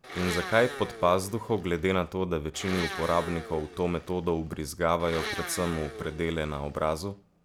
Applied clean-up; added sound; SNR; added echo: none; Domestic sounds, home sounds; 11 dB; none.